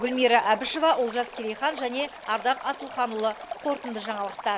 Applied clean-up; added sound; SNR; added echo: none; Stream; 14 dB; none.